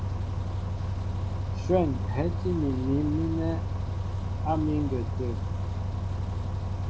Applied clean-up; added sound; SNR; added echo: none; Bus; -2 dB; none.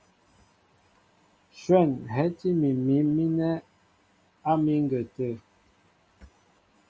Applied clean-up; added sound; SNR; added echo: none; none; none; none.